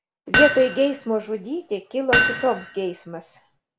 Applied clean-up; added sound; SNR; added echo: none; Hammer; 1 dB; none.